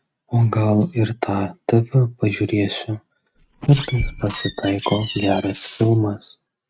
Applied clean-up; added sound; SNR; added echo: neural mask model RNNoise.